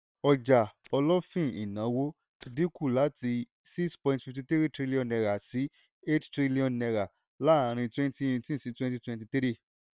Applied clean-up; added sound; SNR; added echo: neural separator model SepFormer WHAM!.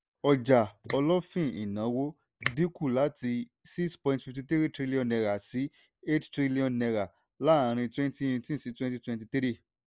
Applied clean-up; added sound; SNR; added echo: neural mask model Resemble Enhance denoiser.